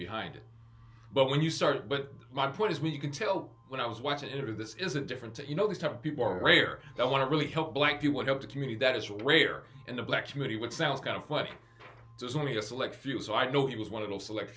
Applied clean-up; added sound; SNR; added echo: none; none; none; none.